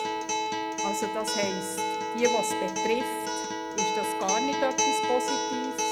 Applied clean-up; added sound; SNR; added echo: none; Acoustic guitar; -3 dB; none.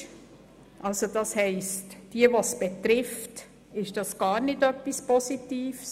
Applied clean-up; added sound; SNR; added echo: none; none; none; none.